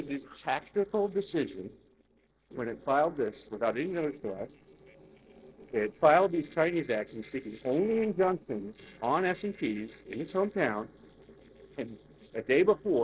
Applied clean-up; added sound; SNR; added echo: neural separator model SepFormer DNS4.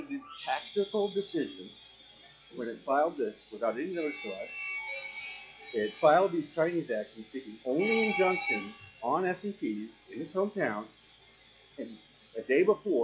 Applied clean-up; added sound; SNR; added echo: classical method log-MMSE.